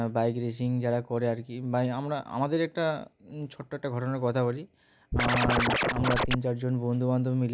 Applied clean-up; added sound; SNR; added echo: none; Scratching (performance technique); -3 dB; none.